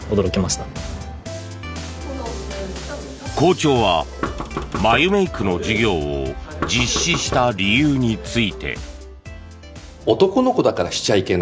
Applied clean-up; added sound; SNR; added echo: none; Knock; 11 dB; none.